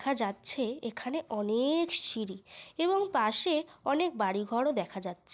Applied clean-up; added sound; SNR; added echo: none; none; none; none.